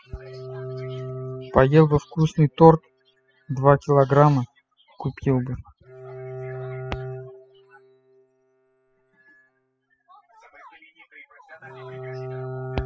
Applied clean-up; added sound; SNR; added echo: classical method spectral subtraction.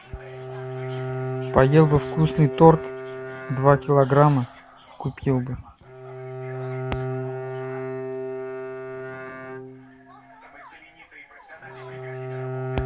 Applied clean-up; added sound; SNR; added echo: none; Bowed string instrument; 9 dB; none.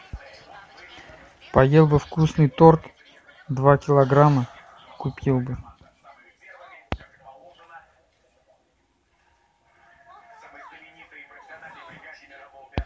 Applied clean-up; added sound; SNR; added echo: none; none; none; none.